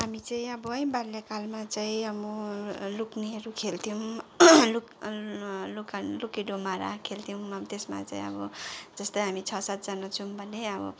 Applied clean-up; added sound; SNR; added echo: none; none; none; none.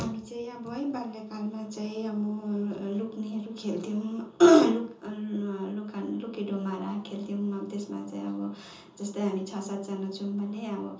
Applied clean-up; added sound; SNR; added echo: none; none; none; reverberation time 0.6 s.